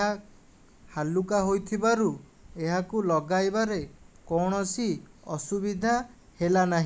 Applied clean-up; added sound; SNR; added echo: none; none; none; none.